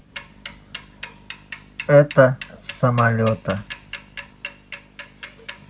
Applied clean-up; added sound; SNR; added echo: none; Mechanisms / Bicycle; 10 dB; none.